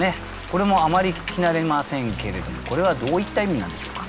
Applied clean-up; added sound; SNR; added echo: none; Rain; 13 dB; none.